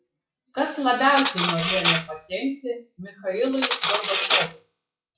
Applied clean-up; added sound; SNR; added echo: classical method log-MMSE.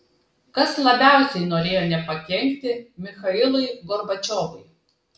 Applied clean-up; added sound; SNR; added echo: none; none; none; none.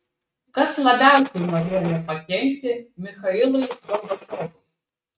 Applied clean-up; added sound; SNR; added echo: neural mask model RNNoise.